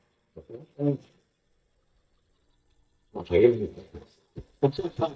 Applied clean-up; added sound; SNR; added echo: neural mask model DeepFilterNet 3.